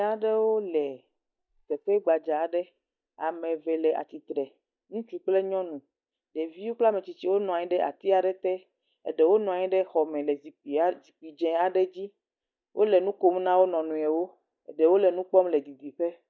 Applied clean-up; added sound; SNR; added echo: neural mask model DeepFilterNet 3.